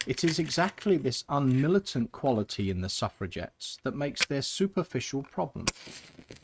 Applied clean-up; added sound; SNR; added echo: neural mask model RNNoise.